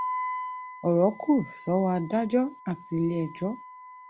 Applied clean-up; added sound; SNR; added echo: none; Wind instrument, woodwind instrument; 11 dB; none.